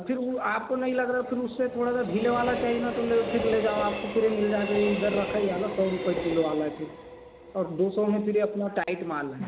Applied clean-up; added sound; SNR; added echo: none; Train; 9 dB; none.